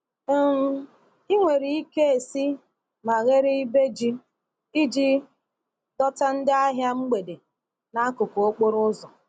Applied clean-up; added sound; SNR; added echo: none; none; none; none.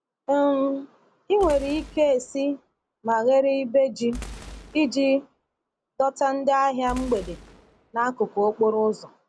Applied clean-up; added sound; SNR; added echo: none; Boom; 18 dB; none.